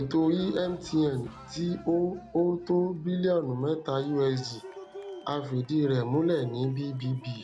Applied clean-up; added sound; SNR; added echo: none; Cheering; 19 dB; none.